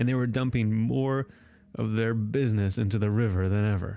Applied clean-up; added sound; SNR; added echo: none; none; none; none.